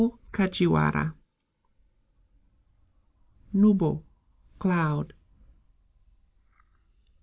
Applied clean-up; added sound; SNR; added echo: neural mask model Resemble Enhance denoiser.